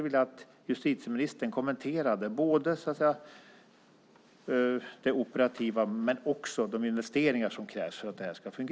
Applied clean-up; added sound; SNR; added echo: none; none; none; none.